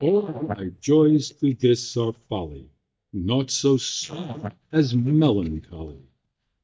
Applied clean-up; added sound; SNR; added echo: neural mask model DeepFilterNet 3.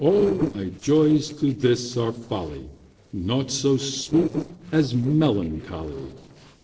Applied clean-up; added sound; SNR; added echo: neural separator model SepFormer DNS4.